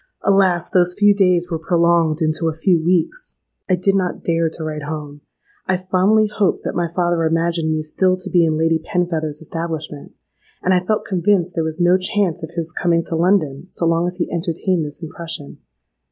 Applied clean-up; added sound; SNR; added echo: none; none; none; none.